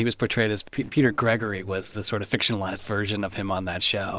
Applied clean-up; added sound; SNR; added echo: neural separator model SepFormer DNS4.